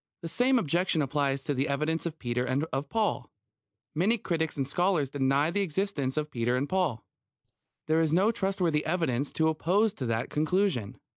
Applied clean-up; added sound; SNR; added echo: neural mask model Resemble Enhance denoiser.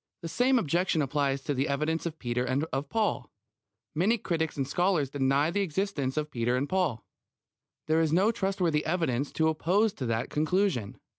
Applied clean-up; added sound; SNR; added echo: none; none; none; none.